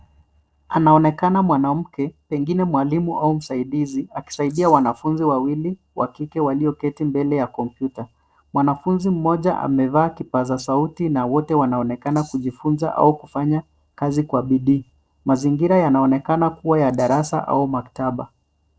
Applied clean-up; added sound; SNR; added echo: neural separator model SepFormer DNS4.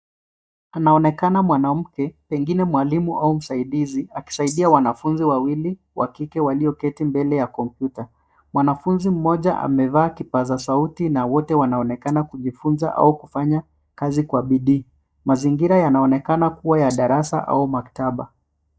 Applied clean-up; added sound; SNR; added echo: neural mask model DeepFilterNet 3.